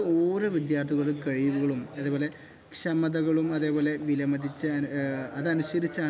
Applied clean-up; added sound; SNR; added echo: none; none; none; none.